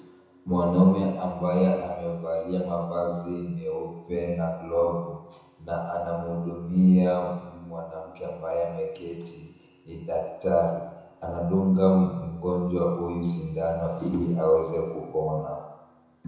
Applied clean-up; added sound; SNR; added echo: none; none; none; reverberation time 1.0 s.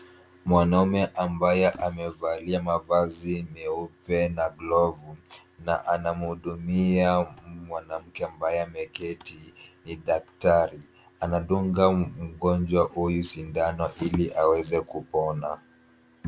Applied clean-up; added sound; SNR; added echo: none; none; none; none.